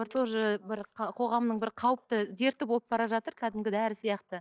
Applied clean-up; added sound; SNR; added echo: neural mask model DeepFilterNet 3.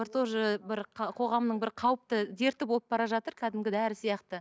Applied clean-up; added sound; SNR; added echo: none; none; none; none.